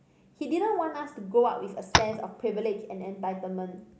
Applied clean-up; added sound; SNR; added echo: none; Tap; -3 dB; none.